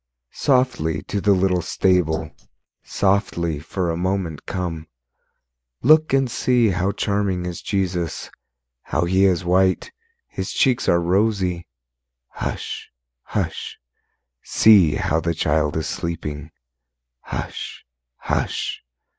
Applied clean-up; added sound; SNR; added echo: neural mask model Resemble Enhance denoiser.